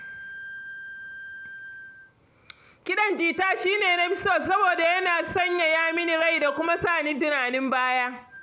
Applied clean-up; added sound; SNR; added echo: none; Wind instrument, woodwind instrument; 16 dB; none.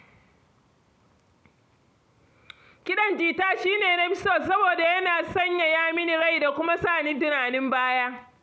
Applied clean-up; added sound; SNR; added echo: none; none; none; none.